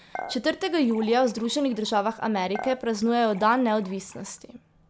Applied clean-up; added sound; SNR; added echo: none; Dishes, pots, and pans / Chink, clink; 17 dB; none.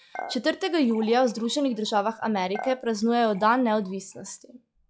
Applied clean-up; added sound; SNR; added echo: classical method log-MMSE.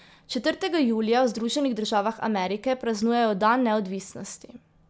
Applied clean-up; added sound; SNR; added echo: none; none; none; none.